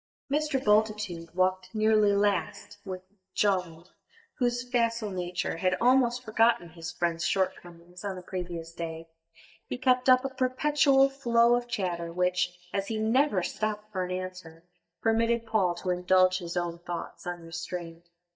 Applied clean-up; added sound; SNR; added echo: neural mask model DeepFilterNet 3.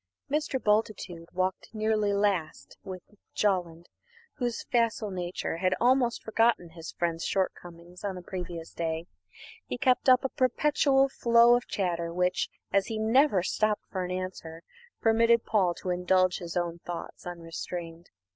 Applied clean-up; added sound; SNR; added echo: none; none; none; none.